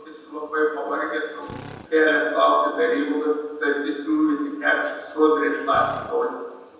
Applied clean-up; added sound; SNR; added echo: none; Drill; 17 dB; reverberation time 1.1 s.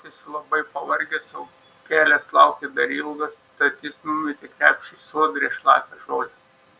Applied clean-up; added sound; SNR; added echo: none; none; none; none.